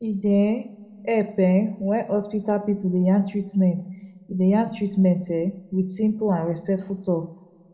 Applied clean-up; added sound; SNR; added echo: none; none; none; reverberation time 1.2 s.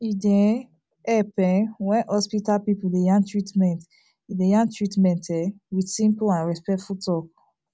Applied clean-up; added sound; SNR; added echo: none; none; none; none.